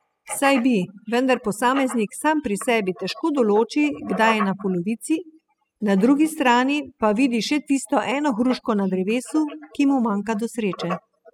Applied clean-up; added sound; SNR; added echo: classical method spectral subtraction.